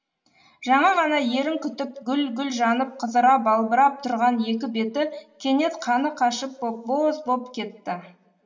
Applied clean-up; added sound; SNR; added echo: none; none; none; reverberation time 0.9 s.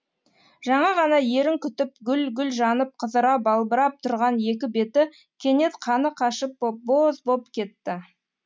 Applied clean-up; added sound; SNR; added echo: none; none; none; none.